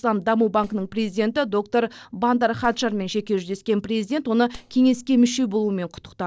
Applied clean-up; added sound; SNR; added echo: neural separator model SepFormer DNS4.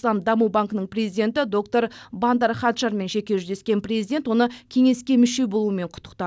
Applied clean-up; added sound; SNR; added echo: none; none; none; none.